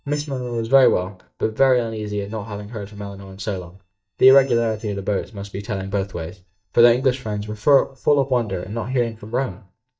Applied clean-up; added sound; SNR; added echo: neural mask model DeepFilterNet 3.